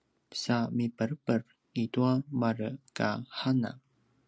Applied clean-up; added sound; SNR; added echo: none; none; none; none.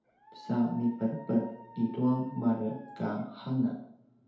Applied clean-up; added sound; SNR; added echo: none; Dog; 19 dB; reverberation time 0.8 s.